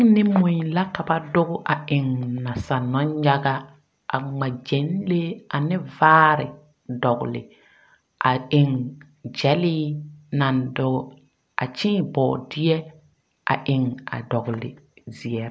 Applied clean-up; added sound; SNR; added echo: none; none; none; none.